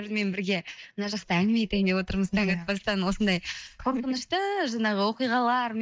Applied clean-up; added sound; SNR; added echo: neural mask model DeepFilterNet 3.